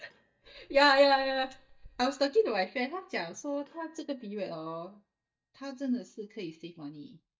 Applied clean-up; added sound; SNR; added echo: neural mask model DeepFilterNet 3.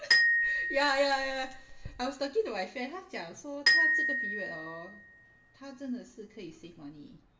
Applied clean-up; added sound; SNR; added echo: none; Glockenspiel; -3 dB; reverberation time 0.6 s.